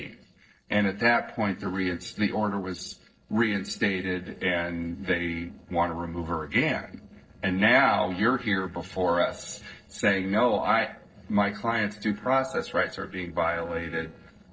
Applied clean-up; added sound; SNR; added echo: neural separator model SepFormer DNS4.